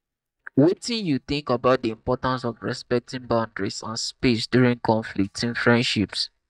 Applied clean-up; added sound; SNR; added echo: neural mask model DeepFilterNet 3.